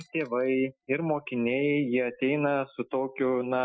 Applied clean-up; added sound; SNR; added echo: classical method Wiener filter.